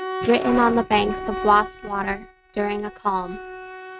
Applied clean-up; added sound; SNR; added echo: neural mask model RNNoise.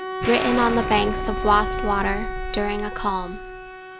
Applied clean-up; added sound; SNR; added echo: none; Bowed string instrument + Explosion; 4 dB; none.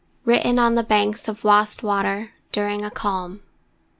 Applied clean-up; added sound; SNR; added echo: none; none; none; none.